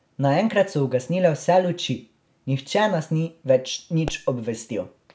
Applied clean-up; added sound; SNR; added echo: none; Explosion; 17 dB; none.